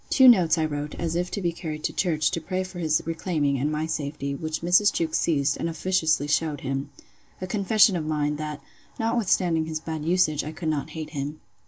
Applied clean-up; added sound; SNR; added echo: none; none; none; none.